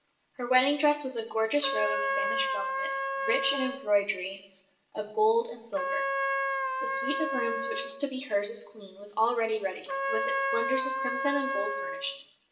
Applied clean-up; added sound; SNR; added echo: none; Trumpet; 4 dB; reverberation time 0.7 s.